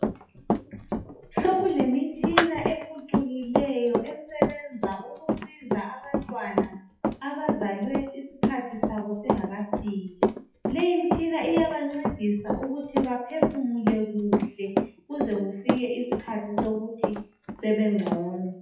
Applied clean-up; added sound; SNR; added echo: classical method WPE with log-MMSE.